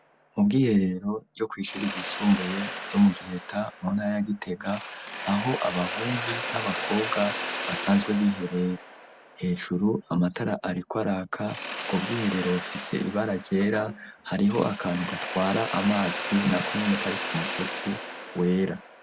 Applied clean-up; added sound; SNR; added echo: none; Mechanisms; 7 dB; none.